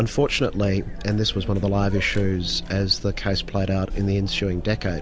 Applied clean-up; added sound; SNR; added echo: none; Chatter; 9 dB; none.